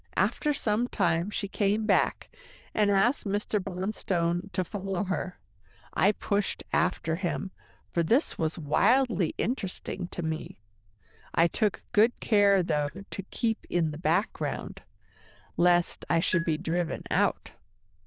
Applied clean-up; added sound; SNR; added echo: neural diffusion model UNIVERSE++.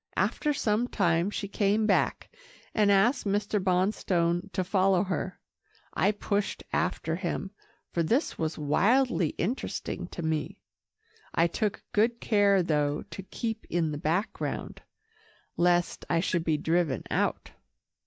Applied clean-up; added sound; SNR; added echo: neural mask model DeepFilterNet 3.